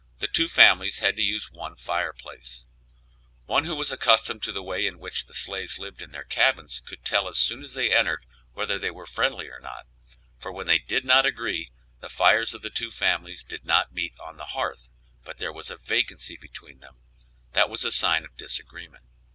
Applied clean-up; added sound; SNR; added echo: none; none; none; none.